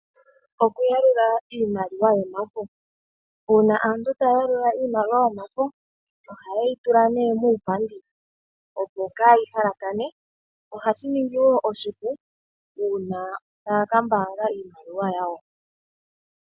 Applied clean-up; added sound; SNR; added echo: none; none; none; none.